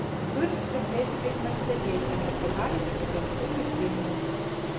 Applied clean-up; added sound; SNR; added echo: none; Engine; -4 dB; reverberation time 0.7 s.